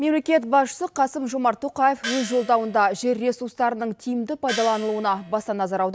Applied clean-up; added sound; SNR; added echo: none; Gong; 12 dB; none.